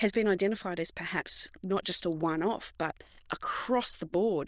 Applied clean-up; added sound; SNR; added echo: neural diffusion model UNIVERSE++.